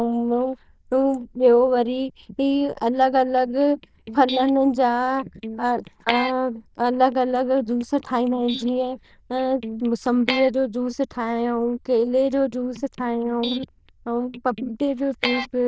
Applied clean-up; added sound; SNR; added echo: neural diffusion model UNIVERSE++.